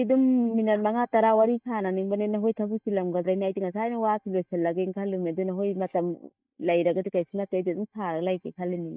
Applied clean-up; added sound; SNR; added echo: neural mask model DeepFilterNet 3.